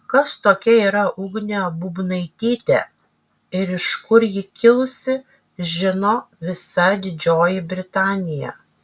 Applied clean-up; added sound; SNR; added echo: none; none; none; none.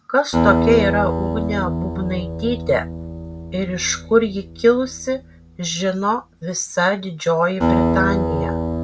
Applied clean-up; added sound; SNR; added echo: none; Acoustic guitar; 2 dB; none.